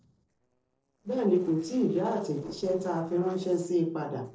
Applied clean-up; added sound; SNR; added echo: neural separator model SepFormer DNS4.